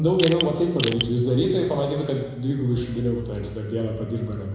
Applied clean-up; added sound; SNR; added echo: none; Crushing; 3 dB; reverberation time 1.0 s.